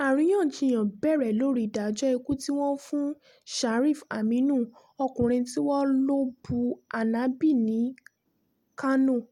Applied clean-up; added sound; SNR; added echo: none; none; none; none.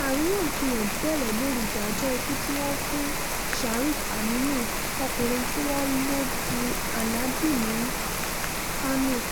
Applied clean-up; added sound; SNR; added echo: none; Rain; -1 dB; none.